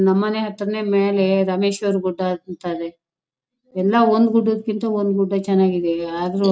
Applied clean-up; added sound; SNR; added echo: none; none; none; none.